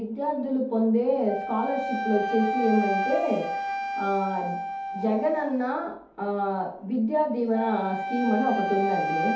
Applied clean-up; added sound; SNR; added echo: none; Wind instrument, woodwind instrument; 5 dB; reverberation time 0.6 s.